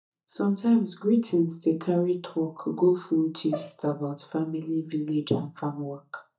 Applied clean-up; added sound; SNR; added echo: neural mask model DeepFilterNet 3.